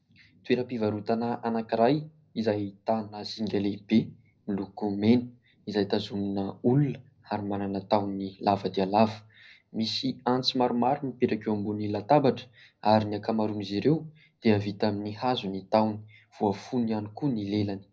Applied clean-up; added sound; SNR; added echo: none; none; none; reverberation time 0.4 s.